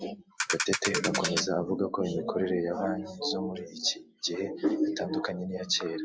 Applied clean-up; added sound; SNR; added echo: classical method log-MMSE.